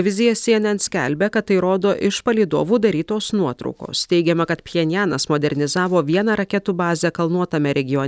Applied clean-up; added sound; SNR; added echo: none; none; none; none.